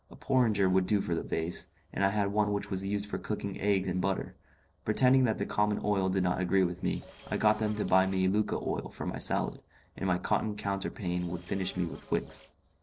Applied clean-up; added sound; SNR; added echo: neural separator model SepFormer DNS4.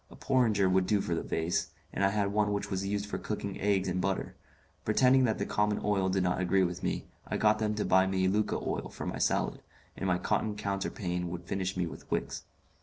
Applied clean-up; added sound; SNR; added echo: none; none; none; none.